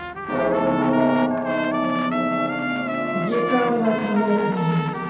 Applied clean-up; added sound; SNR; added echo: none; Trumpet; 6 dB; reverberation time 0.6 s.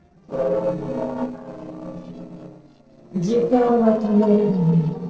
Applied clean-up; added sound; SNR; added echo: neural separator model SepFormer DNS4.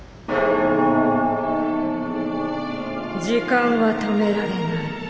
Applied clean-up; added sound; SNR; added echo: none; none; none; none.